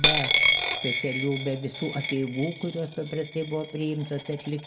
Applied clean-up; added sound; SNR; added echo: none; Coin (dropping); -4 dB; reverberation time 1.4 s.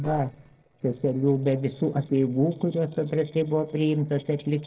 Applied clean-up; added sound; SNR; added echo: neural separator model SepFormer DNS4.